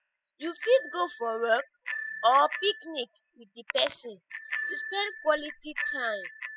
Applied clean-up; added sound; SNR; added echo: classical method spectral subtraction.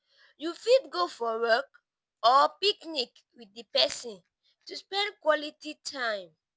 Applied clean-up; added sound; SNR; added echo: none; none; none; none.